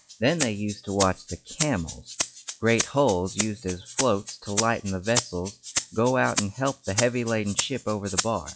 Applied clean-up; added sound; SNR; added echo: classical method log-MMSE.